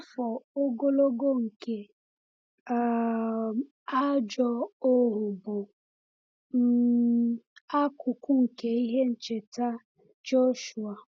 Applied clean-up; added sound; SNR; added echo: none; none; none; none.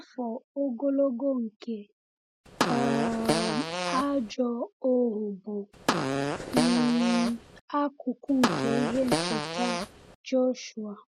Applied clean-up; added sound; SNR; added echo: none; Fart; 1 dB; none.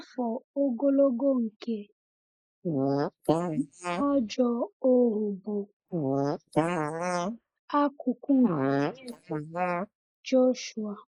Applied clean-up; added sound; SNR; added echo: neural mask model Resemble Enhance denoiser.